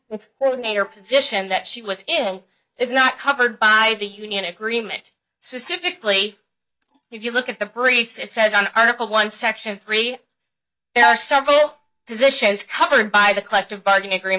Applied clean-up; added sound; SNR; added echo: neural mask model DeepFilterNet 3.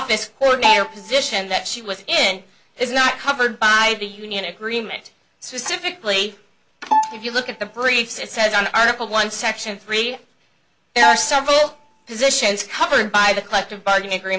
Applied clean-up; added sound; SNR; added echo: none; Bowed string instrument; 4 dB; none.